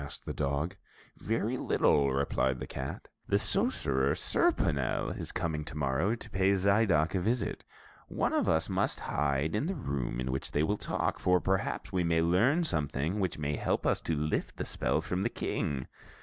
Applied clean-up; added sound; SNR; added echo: none; none; none; none.